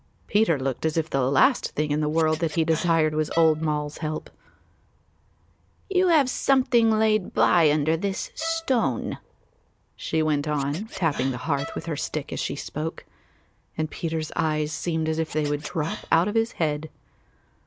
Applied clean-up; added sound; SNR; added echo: none; Scratching (performance technique) + Bowed string instrument; 18 dB; none.